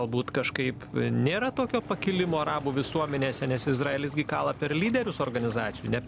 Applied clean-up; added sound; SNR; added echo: none; Waves, surf; 14 dB; none.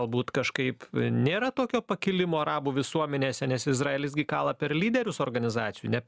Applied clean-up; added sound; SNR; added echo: none; none; none; none.